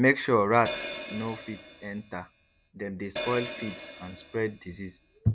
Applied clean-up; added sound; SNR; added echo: none; Hi-hat; 11 dB; none.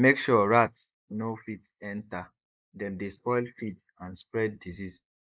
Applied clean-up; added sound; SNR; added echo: neural mask model Resemble Enhance denoiser.